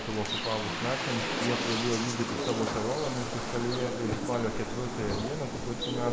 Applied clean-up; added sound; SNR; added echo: none; Bird + Waves, surf; 2 dB; none.